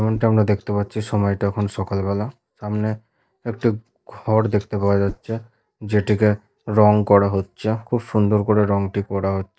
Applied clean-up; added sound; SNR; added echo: neural mask model DeepFilterNet 3.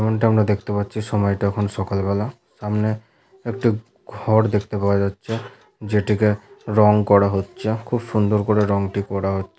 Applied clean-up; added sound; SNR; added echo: none; none; none; none.